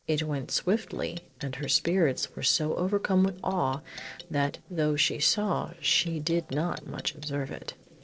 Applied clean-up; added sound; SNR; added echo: neural separator model SepFormer DNS4.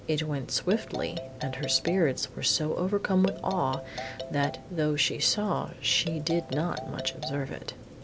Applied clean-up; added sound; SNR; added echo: none; Marimba, xylophone; 12 dB; none.